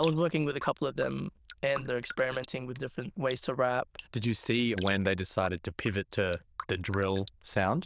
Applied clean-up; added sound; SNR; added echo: neural diffusion model UNIVERSE++.